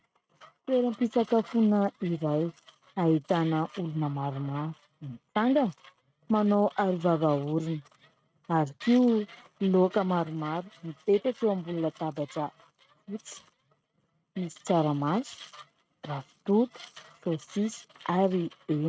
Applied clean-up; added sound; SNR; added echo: neural mask model RNNoise.